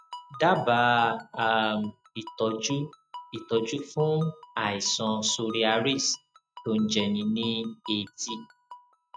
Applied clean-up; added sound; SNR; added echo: neural mask model RNNoise.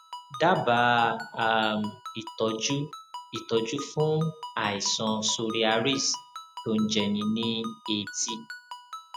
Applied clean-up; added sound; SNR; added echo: none; Ringtone; 14 dB; none.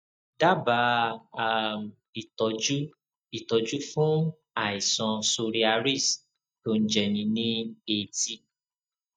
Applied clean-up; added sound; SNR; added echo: neural mask model DeepFilterNet 3.